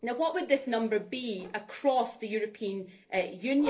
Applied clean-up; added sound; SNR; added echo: neural separator model SepFormer DNS4.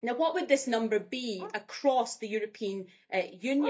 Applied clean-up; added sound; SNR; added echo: neural mask model DeepFilterNet 3.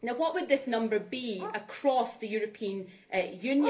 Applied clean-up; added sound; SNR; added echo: none; Bark; 15 dB; reverberation time 0.3 s.